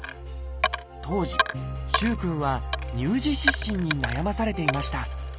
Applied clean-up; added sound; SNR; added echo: none; Coin (dropping); 4 dB; none.